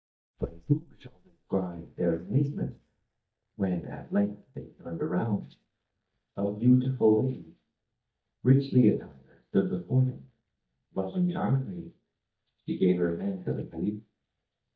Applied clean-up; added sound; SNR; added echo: neural mask model DeepFilterNet 3.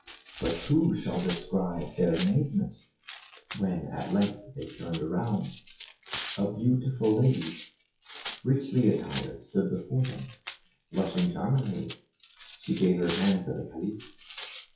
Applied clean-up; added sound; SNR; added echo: classical method WPE with log-MMSE.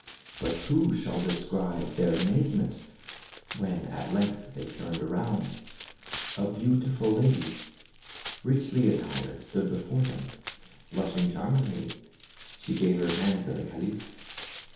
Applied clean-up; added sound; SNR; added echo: none; Tearing; 14 dB; reverberation time 2.2 s.